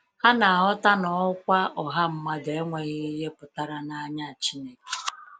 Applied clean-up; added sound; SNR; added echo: none; none; none; none.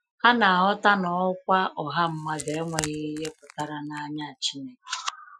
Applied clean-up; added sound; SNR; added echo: classical method Wiener filter.